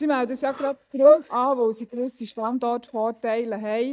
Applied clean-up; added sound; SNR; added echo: neural mask model DeepFilterNet 3.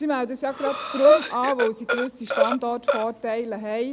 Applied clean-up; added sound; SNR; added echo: none; Breathing; -2 dB; none.